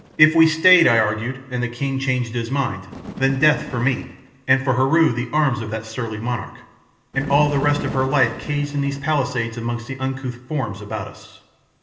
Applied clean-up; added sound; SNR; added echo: none; Bird; 16 dB; reverberation time 0.8 s.